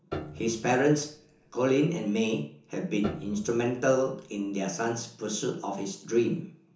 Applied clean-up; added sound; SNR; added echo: none; Piano; 15 dB; reverberation time 0.7 s.